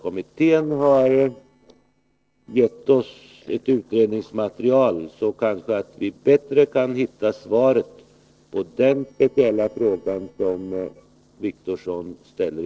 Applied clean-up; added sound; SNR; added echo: neural separator model SepFormer DNS4.